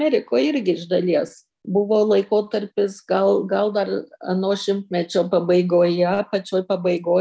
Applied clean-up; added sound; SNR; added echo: none; none; none; none.